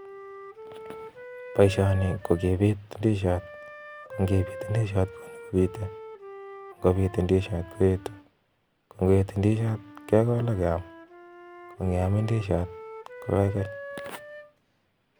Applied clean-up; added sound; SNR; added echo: none; Wind instrument, woodwind instrument; 16 dB; none.